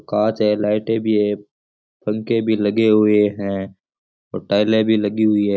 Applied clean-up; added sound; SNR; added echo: none; none; none; none.